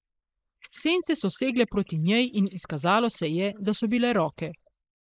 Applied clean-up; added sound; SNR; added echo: neural mask model Resemble Enhance denoiser.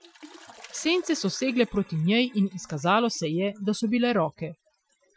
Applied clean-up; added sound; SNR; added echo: classical method Wiener filter.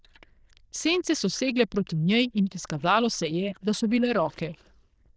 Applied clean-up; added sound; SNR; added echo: neural diffusion model UNIVERSE++.